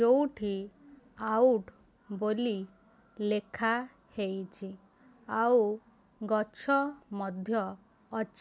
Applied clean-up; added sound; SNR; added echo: none; none; none; none.